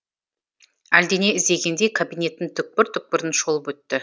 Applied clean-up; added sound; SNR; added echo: none; none; none; none.